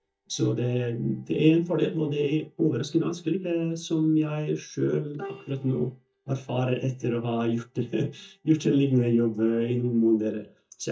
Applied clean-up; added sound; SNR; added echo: neural mask model DeepFilterNet 3.